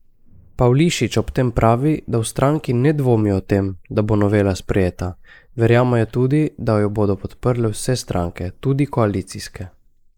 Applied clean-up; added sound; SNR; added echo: neural mask model Resemble Enhance denoiser.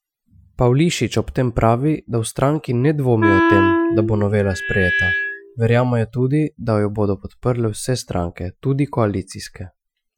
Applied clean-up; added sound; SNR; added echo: classical method Wiener filter.